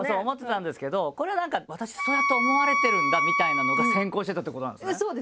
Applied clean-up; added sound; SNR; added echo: none; Wind instrument, woodwind instrument; -3 dB; none.